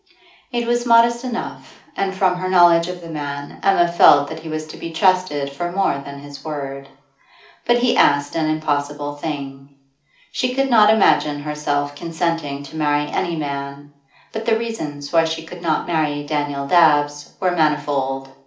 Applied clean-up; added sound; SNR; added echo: none; none; none; reverberation time 0.4 s.